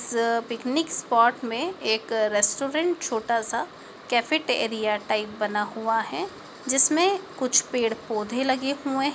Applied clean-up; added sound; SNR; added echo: none; none; none; none.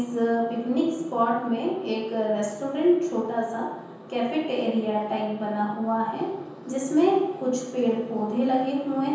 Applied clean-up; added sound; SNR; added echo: none; none; none; reverberation time 0.9 s.